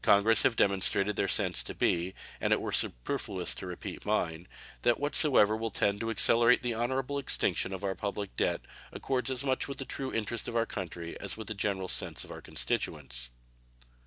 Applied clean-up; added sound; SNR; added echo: none; none; none; none.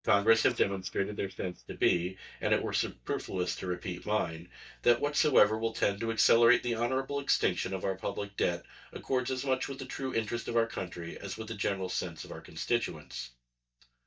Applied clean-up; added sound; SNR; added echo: neural mask model DeepFilterNet 3.